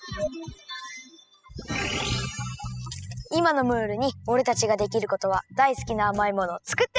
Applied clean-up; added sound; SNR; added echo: classical method spectral subtraction.